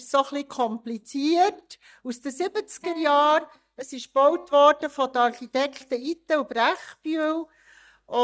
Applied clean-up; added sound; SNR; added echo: neural mask model DeepFilterNet 3.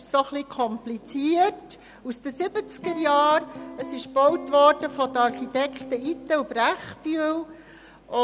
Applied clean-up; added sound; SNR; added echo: none; Electric guitar; 14 dB; none.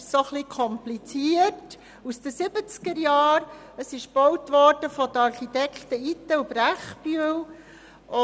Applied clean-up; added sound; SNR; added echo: none; none; none; none.